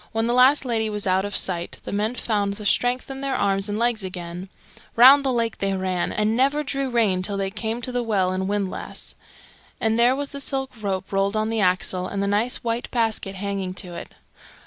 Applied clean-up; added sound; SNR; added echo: none; none; none; none.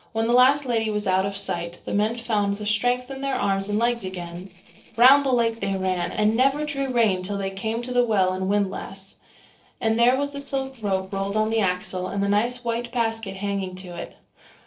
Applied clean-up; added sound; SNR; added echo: neural separator model SepFormer DNS4.